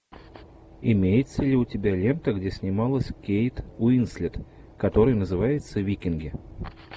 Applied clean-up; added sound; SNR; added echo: none; none; none; none.